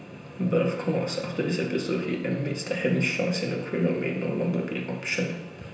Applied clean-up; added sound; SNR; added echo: none; none; none; reverberation time 0.9 s.